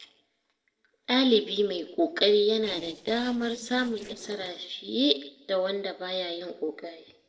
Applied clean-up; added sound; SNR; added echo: neural separator model SepFormer DNS4.